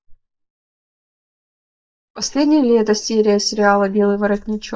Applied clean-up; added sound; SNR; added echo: neural mask model DeepFilterNet 3.